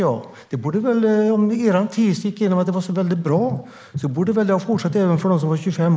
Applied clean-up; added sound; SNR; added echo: neural mask model Resemble Enhance denoiser.